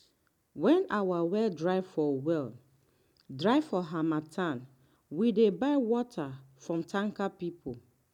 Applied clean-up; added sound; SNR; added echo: none; none; none; none.